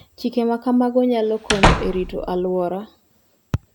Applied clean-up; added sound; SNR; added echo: none; Slam / Wood; 1 dB; none.